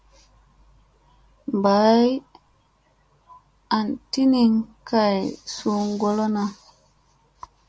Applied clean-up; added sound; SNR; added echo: none; none; none; none.